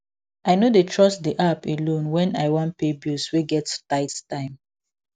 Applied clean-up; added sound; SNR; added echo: none; none; none; none.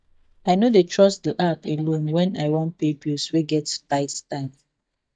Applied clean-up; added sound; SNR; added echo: neural mask model DeepFilterNet 3.